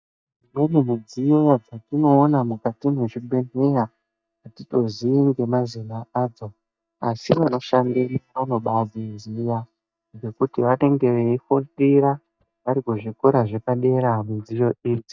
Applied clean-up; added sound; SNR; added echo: neural mask model DeepFilterNet 3.